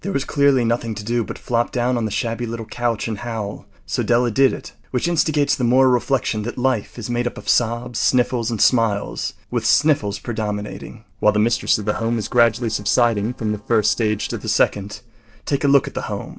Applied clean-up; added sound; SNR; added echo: neural separator model SepFormer DNS4.